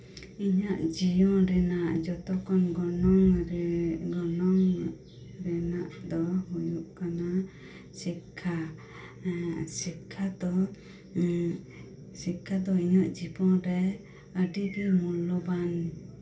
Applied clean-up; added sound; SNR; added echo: none; none; none; reverberation time 0.2 s.